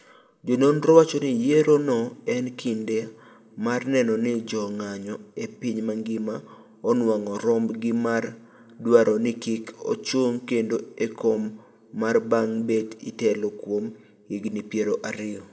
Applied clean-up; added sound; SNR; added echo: none; none; none; reverberation time 1.0 s.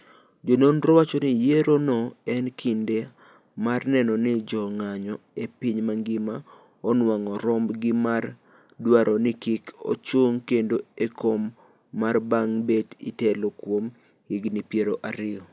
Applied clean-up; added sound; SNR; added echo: none; none; none; none.